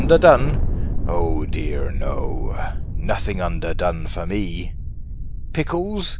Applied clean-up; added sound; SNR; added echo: none; Thunder; 0 dB; none.